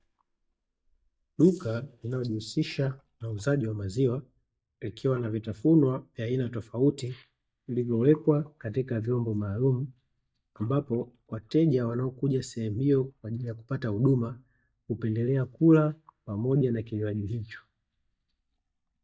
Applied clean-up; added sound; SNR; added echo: neural mask model DeepFilterNet 3.